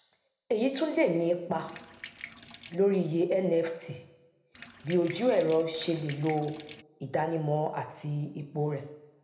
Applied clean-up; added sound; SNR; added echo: none; Sink (filling or washing); 15 dB; reverberation time 0.8 s.